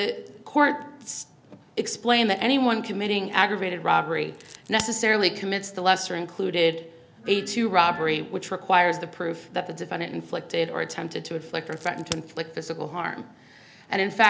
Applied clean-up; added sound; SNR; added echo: none; Glass + Crack; 17 dB; none.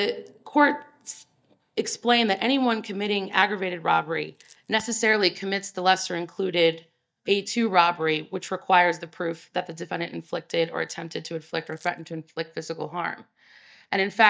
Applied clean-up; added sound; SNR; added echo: neural mask model DeepFilterNet 3.